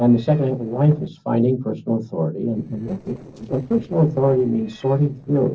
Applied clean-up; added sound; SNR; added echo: neural separator model SepFormer DNS4.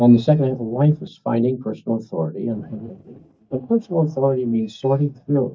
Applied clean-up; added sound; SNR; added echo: neural mask model DeepFilterNet 3.